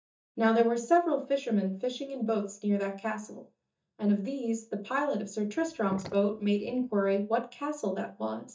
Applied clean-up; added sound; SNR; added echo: neural mask model DeepFilterNet 3.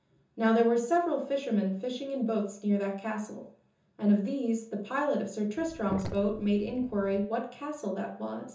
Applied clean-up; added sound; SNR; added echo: none; Sink (filling or washing); 12 dB; reverberation time 0.6 s.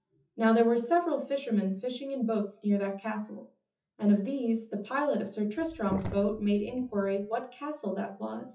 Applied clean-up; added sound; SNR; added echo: classical method WPE with log-MMSE.